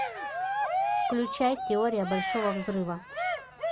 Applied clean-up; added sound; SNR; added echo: none; Cheering; 1 dB; none.